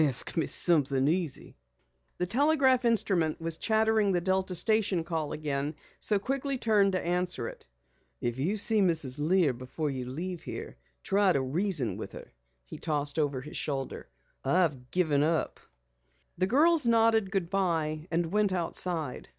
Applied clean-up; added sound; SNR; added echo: none; none; none; none.